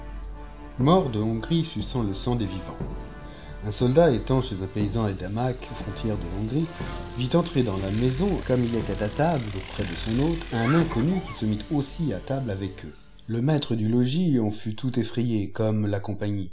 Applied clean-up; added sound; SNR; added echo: none; Bicycle + Brass instrument; 10 dB; none.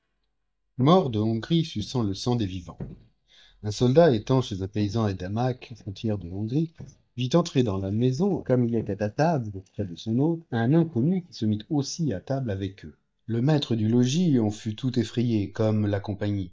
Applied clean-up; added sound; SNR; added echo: neural mask model DeepFilterNet 3.